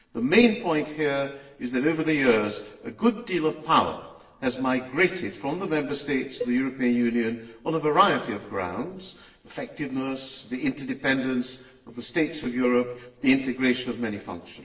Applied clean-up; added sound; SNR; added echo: neural separator model SepFormer DNS4.